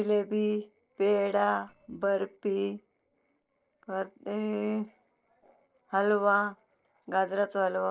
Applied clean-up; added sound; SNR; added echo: neural separator model SepFormer DNS4.